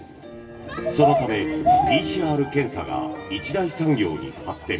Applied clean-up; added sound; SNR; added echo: none; Bird vocalization, bird call, bird song; -1 dB; reverberation time 1.3 s.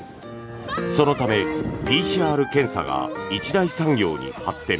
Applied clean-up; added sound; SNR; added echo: none; none; none; none.